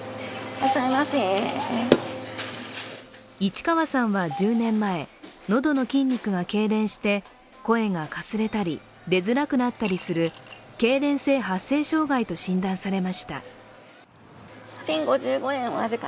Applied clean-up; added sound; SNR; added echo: none; Coin (dropping) / Glass; 16 dB; none.